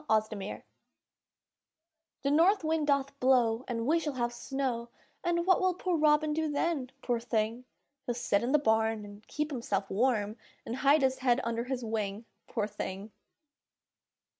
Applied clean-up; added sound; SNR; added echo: none; none; none; none.